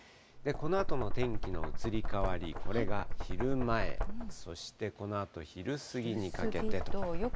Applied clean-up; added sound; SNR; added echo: none; Knock; -4 dB; none.